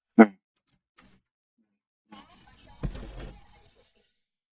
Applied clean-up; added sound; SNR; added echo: neural mask model DeepFilterNet 3.